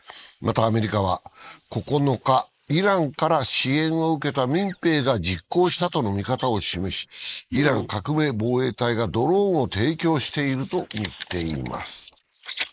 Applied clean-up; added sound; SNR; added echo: neural mask model Resemble Enhance denoiser.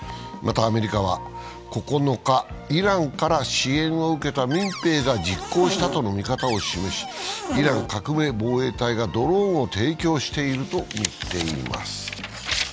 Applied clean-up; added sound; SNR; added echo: none; Cupboard open or close; 7 dB; none.